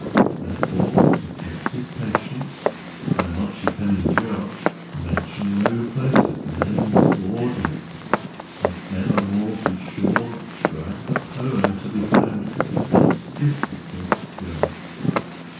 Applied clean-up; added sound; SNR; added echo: none; Walk, footsteps; -4 dB; reverberation time 0.6 s.